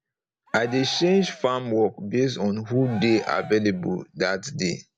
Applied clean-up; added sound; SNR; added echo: none; Cheering; 18 dB; none.